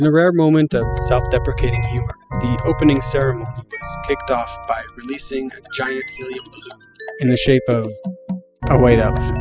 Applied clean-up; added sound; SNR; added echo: classical method spectral subtraction.